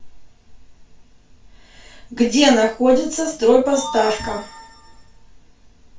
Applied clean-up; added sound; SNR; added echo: none; none; none; reverberation time 0.2 s.